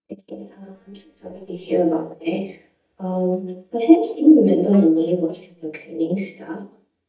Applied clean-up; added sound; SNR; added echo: neural mask model DeepFilterNet 3.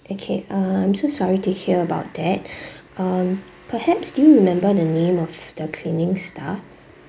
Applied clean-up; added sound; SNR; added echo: none; none; none; none.